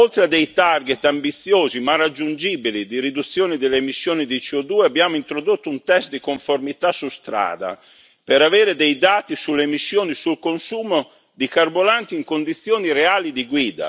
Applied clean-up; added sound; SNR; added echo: none; none; none; none.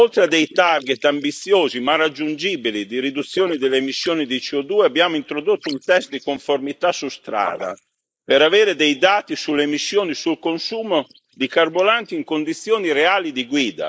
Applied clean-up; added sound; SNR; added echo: neural mask model Resemble Enhance denoiser.